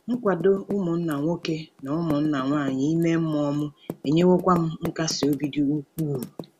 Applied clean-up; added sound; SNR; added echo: none; Typing; 15 dB; none.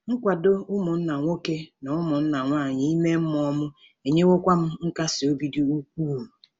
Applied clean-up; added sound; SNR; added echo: none; none; none; none.